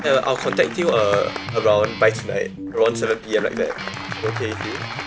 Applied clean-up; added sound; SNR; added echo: none; Applause + Guitar; 8 dB; none.